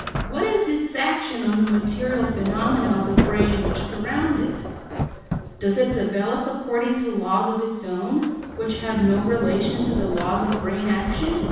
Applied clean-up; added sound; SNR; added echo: none; Sliding door; 5 dB; reverberation time 1.1 s.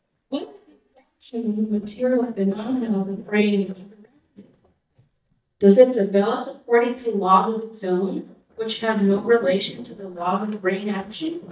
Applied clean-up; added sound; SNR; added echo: neural mask model DeepFilterNet 3.